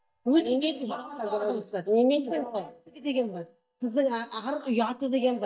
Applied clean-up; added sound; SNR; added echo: neural mask model DeepFilterNet 3.